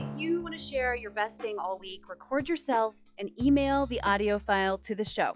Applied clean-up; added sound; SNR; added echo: classical method log-MMSE.